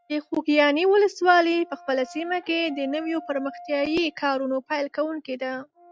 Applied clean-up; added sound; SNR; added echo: classical method log-MMSE.